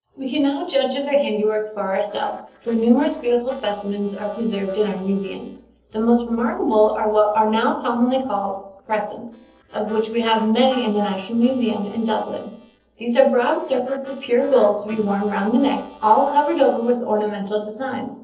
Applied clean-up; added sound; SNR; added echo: neural separator model SepFormer DNS4.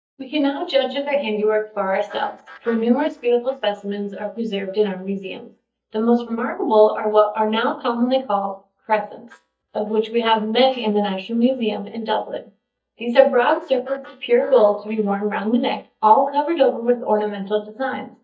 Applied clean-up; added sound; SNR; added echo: neural mask model DeepFilterNet 3.